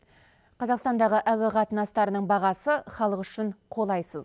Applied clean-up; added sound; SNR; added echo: none; none; none; none.